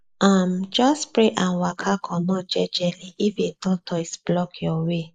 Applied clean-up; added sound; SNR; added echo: neural mask model Resemble Enhance denoiser.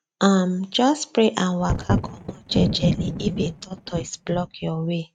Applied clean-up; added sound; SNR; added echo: neural mask model RNNoise.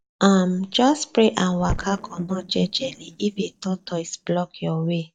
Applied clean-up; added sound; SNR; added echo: neural mask model DeepFilterNet 3.